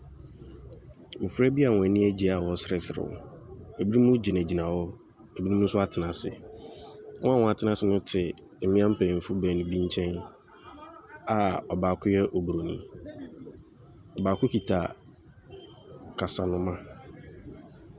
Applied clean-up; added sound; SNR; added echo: none; none; none; none.